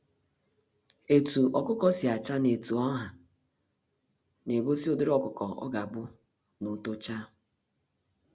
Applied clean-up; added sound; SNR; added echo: none; none; none; none.